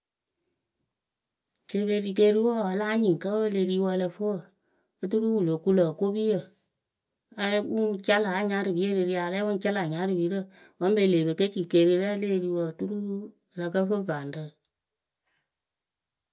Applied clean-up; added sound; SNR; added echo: none; none; none; none.